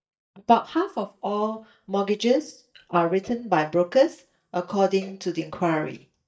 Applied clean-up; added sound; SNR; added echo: neural mask model DeepFilterNet 3.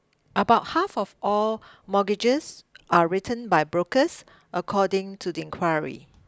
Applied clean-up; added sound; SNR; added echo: none; none; none; none.